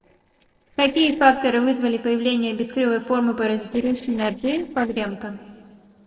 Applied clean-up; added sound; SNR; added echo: neural separator model SepFormer DNS4.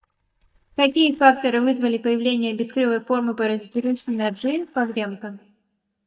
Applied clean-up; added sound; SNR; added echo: neural mask model DeepFilterNet 3.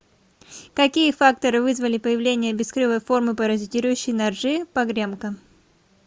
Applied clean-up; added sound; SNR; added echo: none; none; none; none.